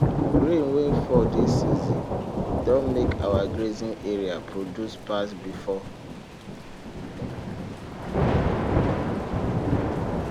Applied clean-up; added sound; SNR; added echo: none; Thunder / Rain; -3 dB; none.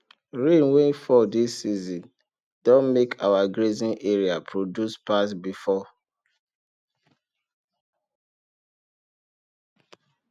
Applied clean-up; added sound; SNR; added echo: none; none; none; none.